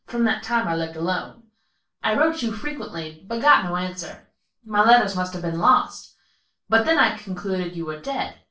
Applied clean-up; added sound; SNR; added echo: none; none; none; reverberation time 0.3 s.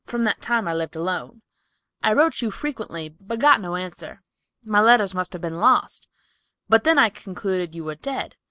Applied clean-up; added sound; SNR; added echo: none; none; none; none.